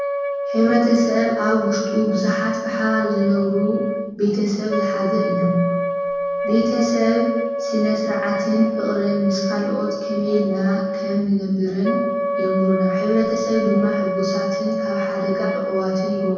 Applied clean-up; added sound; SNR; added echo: none; Wind instrument, woodwind instrument; 3 dB; reverberation time 1.1 s.